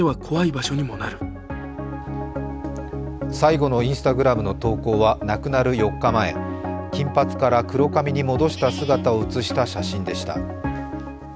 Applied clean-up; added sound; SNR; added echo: none; Livestock, farm animals, working animals; 19 dB; none.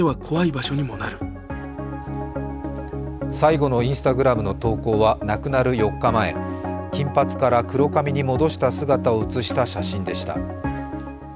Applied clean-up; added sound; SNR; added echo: none; none; none; none.